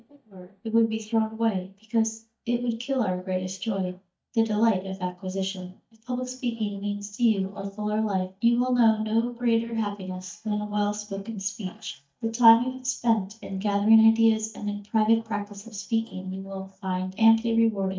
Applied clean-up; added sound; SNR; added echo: neural mask model DeepFilterNet 3.